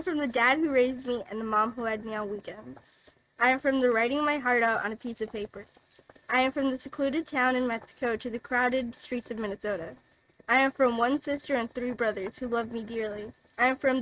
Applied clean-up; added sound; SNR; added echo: neural mask model RNNoise.